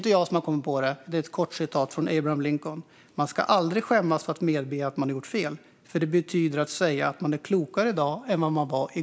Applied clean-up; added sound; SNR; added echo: none; none; none; none.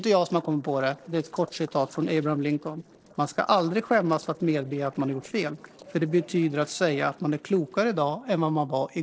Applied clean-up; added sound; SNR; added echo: neural separator model SepFormer DNS4.